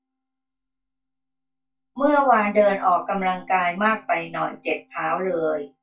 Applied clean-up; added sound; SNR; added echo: neural mask model DeepFilterNet 3.